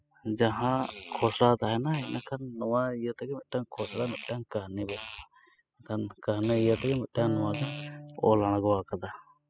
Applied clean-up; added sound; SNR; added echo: classical method spectral subtraction.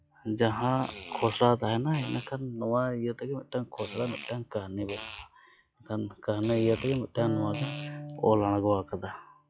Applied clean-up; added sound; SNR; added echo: classical method log-MMSE.